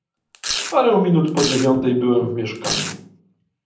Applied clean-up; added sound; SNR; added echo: none; Domestic sounds, home sounds; 8 dB; reverberation time 0.6 s.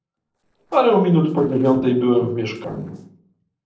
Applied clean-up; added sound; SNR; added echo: neural separator model SepFormer DNS4.